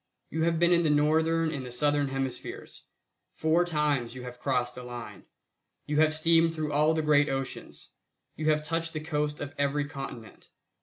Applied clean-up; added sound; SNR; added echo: none; none; none; none.